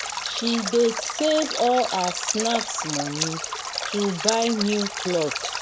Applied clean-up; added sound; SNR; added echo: none; Stream; 4 dB; none.